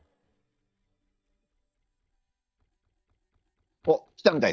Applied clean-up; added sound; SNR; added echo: neural mask model DeepFilterNet 3.